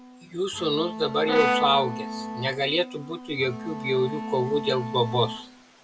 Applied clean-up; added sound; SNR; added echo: none; Bowed string instrument + Brass instrument; 6 dB; none.